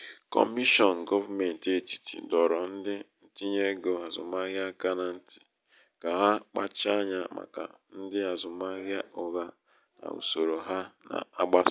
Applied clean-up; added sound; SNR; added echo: none; none; none; none.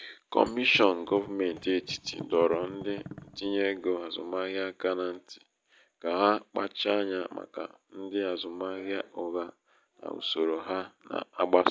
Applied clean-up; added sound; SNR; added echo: none; Thump, thud; 17 dB; none.